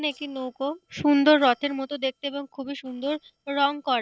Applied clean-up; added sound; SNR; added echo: neural separator model SepFormer DNS4.